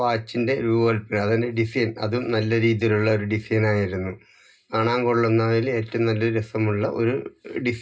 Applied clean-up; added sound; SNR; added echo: none; none; none; reverberation time 0.2 s.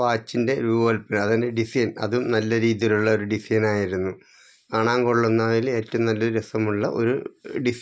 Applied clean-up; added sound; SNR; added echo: none; none; none; none.